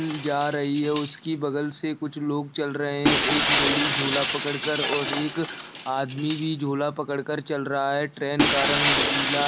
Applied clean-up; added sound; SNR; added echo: none; Shatter; -2 dB; none.